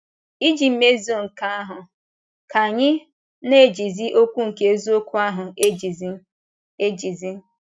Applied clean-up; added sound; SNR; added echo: neural mask model RNNoise.